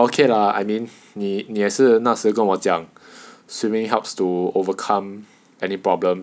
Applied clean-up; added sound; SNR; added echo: none; none; none; none.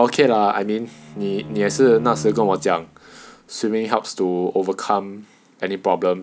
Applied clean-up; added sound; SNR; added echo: none; Bowed string instrument; 15 dB; none.